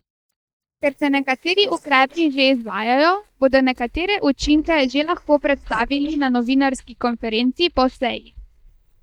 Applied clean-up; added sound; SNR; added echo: neural mask model DeepFilterNet 3.